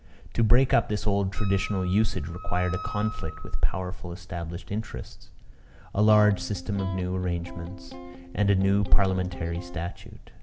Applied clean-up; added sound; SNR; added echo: none; Wind instrument, woodwind instrument + Electric guitar; 18 dB; none.